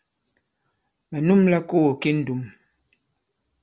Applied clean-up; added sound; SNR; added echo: none; none; none; none.